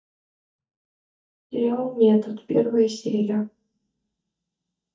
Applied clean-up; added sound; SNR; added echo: neural mask model DeepFilterNet 3.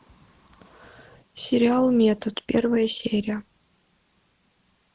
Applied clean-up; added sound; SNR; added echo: none; none; none; none.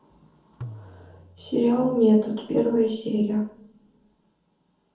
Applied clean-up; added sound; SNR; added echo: none; Tabla; 19 dB; reverberation time 0.6 s.